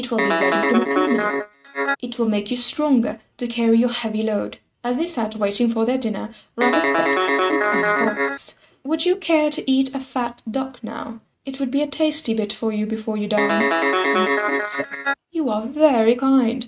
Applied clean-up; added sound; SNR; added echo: neural mask model RNNoise.